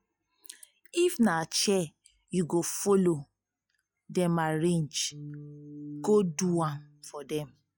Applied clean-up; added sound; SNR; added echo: classical method log-MMSE.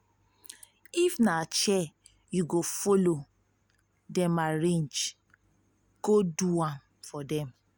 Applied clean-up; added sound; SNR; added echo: none; none; none; none.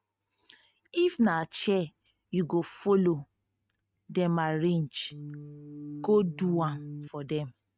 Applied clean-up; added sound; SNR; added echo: neural mask model RNNoise.